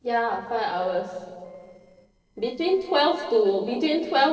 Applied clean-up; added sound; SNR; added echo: neural separator model SepFormer DNS4.